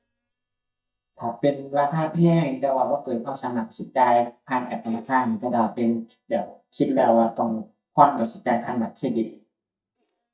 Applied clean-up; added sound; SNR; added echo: neural mask model DeepFilterNet 3.